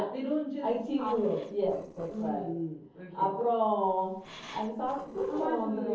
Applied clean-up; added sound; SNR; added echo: neural separator model SepFormer DNS4.